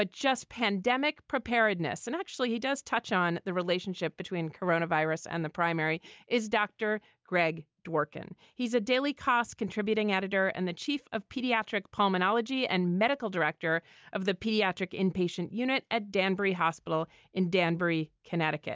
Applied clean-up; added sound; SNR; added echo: none; none; none; none.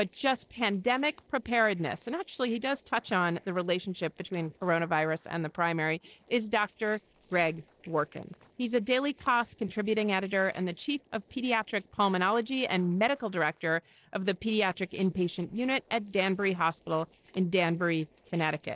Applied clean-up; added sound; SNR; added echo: neural separator model SepFormer DNS4.